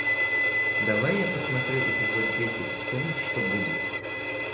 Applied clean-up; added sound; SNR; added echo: none; Bowed string instrument; -4 dB; reverberation time 0.7 s.